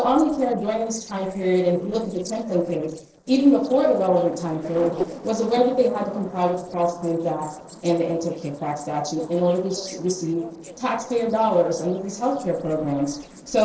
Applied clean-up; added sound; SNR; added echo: neural separator model SepFormer DNS4.